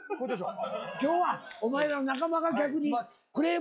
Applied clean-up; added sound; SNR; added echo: classical method log-MMSE.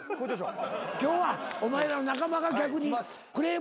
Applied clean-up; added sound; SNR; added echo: none; Wind instrument, woodwind instrument; 18 dB; none.